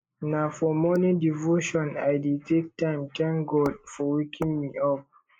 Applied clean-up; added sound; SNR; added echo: neural mask model Resemble Enhance denoiser.